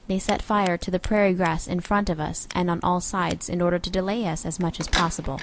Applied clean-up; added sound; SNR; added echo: none; Scissors; 14 dB; none.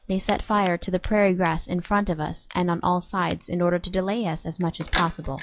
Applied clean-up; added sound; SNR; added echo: classical method log-MMSE.